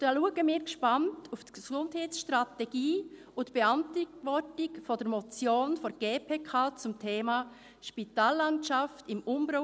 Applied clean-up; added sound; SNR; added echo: none; none; none; none.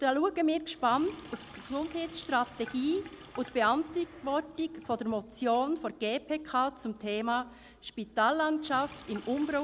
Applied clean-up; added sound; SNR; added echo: none; Sink (filling or washing); 20 dB; none.